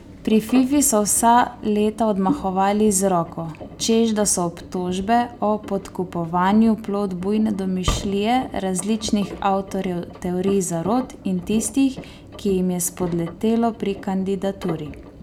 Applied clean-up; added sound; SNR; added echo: none; Engine; 14 dB; none.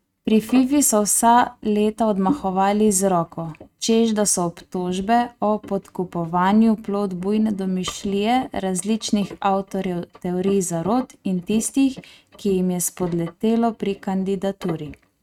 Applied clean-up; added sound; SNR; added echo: neural mask model RNNoise.